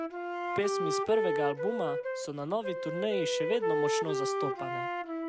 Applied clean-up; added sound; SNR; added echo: none; Wind instrument, woodwind instrument; -3 dB; none.